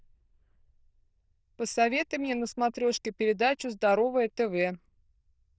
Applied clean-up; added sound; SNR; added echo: neural diffusion model UNIVERSE++.